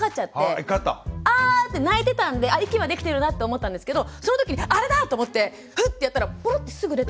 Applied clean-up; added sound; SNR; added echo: none; none; none; none.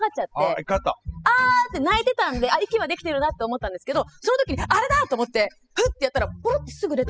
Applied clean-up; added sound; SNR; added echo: classical method spectral subtraction.